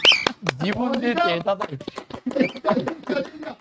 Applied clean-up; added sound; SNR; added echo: neural mask model RNNoise.